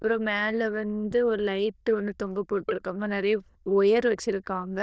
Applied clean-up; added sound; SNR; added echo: neural diffusion model UNIVERSE++.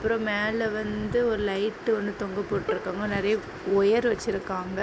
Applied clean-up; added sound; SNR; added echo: none; Bowed string instrument; 12 dB; none.